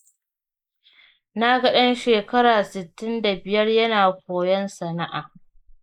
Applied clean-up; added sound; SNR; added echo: neural mask model Resemble Enhance denoiser.